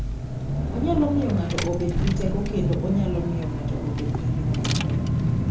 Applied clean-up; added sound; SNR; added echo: none; Engine / Car; -3 dB; reverberation time 1.0 s.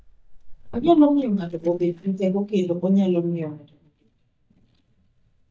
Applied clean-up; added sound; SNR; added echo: neural mask model DeepFilterNet 3.